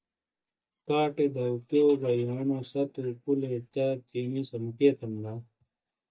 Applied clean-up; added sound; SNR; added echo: neural mask model DeepFilterNet 3.